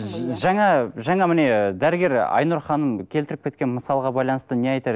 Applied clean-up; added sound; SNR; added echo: none; none; none; none.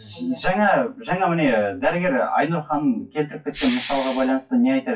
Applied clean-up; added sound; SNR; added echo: classical method WPE with log-MMSE.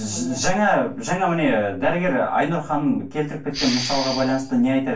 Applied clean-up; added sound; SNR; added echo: none; Respiratory sounds; 8 dB; reverberation time 0.2 s.